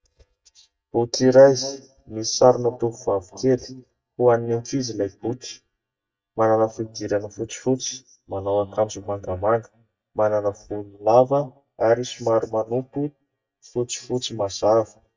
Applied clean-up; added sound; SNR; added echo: neural mask model DeepFilterNet 3.